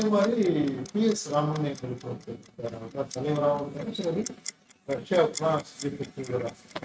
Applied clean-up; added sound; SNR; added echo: neural mask model RNNoise.